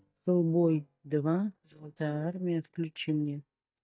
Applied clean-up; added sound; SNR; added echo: neural mask model DeepFilterNet 3.